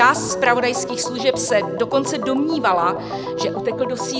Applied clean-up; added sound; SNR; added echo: none; Organ; 6 dB; none.